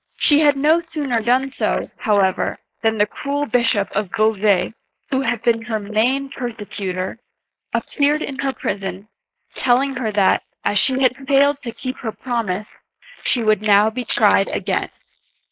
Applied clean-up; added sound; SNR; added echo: neural mask model Resemble Enhance denoiser.